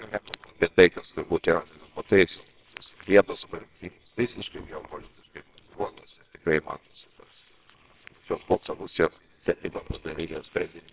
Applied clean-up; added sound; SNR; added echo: neural separator model SepFormer WHAMR!.